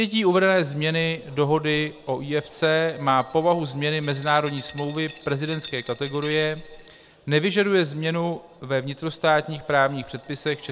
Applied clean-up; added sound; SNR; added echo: none; Glass; 18 dB; none.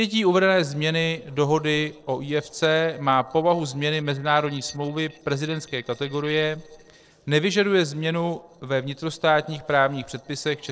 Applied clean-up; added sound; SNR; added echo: neural separator model SepFormer DNS4.